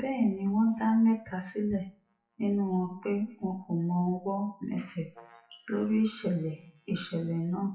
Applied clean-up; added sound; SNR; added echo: classical method WPE with log-MMSE.